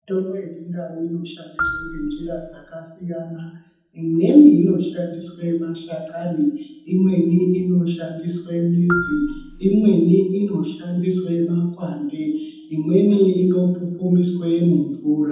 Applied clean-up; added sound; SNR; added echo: none; Marimba, xylophone; 12 dB; reverberation time 0.8 s.